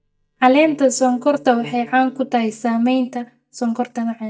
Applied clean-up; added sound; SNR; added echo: neural mask model DeepFilterNet 3.